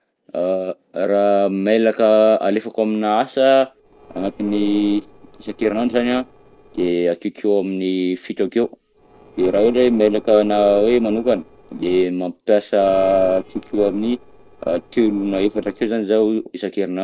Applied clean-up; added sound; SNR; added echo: neural separator model SepFormer DNS4.